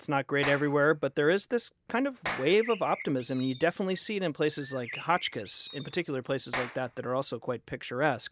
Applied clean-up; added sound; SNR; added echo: none; Bird + Clapping; 13 dB; none.